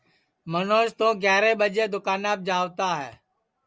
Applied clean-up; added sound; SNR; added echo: none; none; none; none.